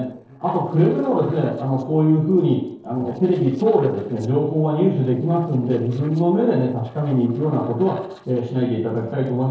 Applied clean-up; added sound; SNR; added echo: neural separator model SepFormer DNS4.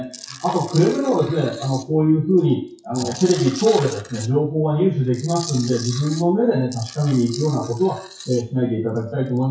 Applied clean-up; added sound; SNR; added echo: classical method WPE with log-MMSE.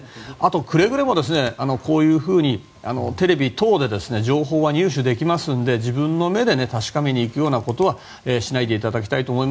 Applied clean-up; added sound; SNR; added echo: none; none; none; none.